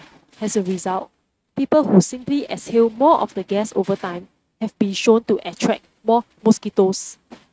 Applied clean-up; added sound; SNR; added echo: neural mask model RNNoise.